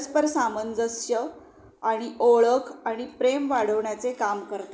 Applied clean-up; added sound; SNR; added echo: none; none; none; none.